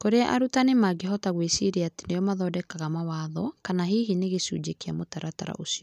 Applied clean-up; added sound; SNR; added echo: none; none; none; none.